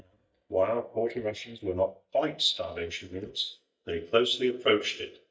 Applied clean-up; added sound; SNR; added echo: neural mask model DeepFilterNet 3.